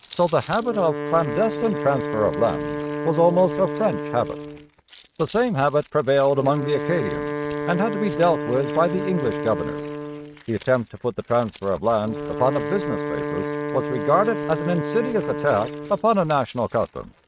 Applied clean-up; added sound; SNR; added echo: neural mask model RNNoise.